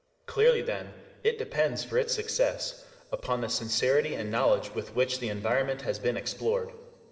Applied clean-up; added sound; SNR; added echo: none; none; none; reverberation time 2.7 s.